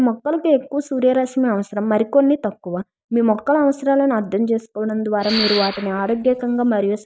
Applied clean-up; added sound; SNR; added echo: neural mask model DeepFilterNet 3.